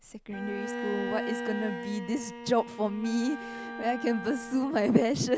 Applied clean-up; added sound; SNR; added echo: none; Wind instrument, woodwind instrument + Bowed string instrument; 8 dB; none.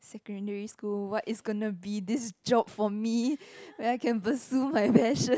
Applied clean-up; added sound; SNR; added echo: none; none; none; none.